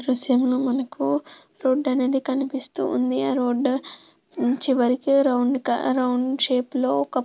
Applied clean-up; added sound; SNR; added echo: none; none; none; none.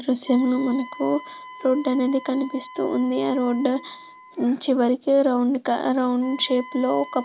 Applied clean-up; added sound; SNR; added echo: none; Wind instrument, woodwind instrument; 19 dB; none.